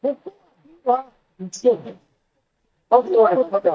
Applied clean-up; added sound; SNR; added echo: neural mask model DeepFilterNet 3.